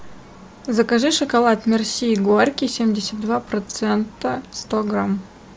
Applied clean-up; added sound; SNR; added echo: none; none; none; none.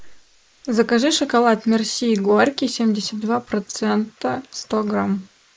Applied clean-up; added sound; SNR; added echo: neural mask model Resemble Enhance denoiser.